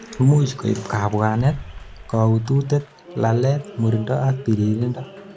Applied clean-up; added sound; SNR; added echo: none; Bass drum + Applause; 17 dB; none.